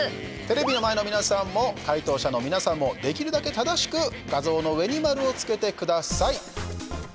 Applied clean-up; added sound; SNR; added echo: none; none; none; none.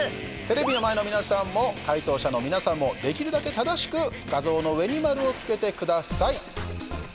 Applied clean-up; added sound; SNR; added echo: none; Camera; 19 dB; none.